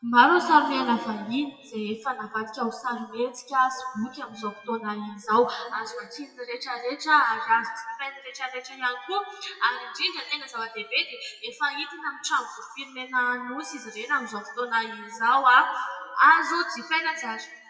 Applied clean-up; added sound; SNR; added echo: classical method WPE with log-MMSE.